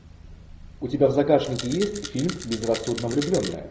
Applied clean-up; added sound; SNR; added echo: none; Rattle; 12 dB; none.